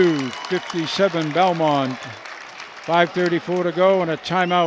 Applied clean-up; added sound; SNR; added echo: none; none; none; none.